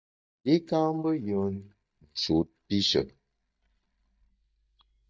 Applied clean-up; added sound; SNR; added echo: neural mask model DeepFilterNet 3.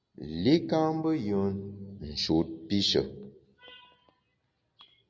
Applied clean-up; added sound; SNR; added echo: none; none; none; none.